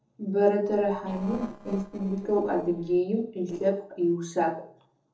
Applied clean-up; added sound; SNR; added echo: neural separator model SepFormer DNS4.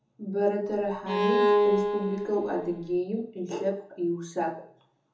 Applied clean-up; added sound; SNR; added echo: none; Bowed string instrument; -3 dB; reverberation time 0.6 s.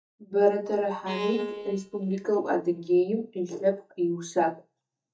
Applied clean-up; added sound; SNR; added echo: neural mask model DeepFilterNet 3.